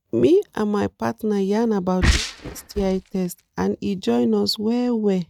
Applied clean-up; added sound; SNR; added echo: neural mask model RNNoise.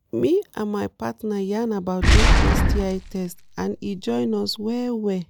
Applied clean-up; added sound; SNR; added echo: none; Boom; -5 dB; none.